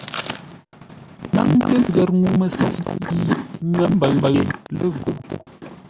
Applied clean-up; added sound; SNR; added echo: none; Chewing, mastication; 11 dB; none.